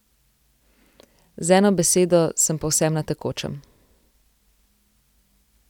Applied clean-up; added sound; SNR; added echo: none; none; none; none.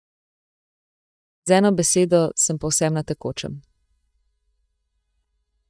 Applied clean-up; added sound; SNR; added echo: neural mask model DeepFilterNet 3.